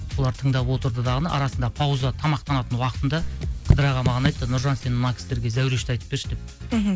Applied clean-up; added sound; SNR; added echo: none; Raindrop / Drip; 1 dB; none.